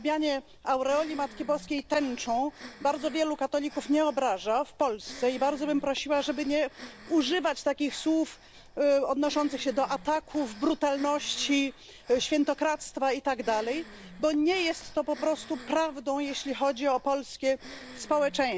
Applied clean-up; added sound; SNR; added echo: none; Breathing; 19 dB; none.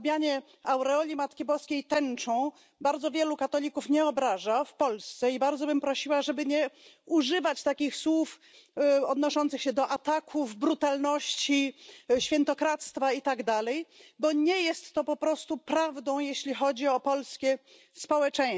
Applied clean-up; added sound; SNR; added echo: none; none; none; none.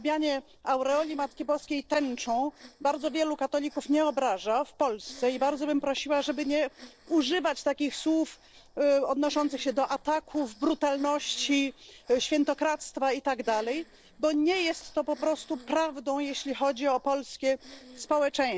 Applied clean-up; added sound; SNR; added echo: neural separator model SepFormer DNS4.